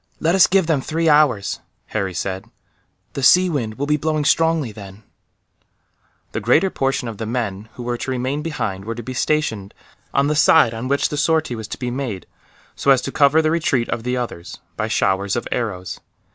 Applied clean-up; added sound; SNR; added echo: none; none; none; none.